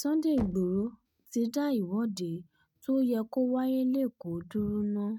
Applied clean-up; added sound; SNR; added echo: neural mask model RNNoise.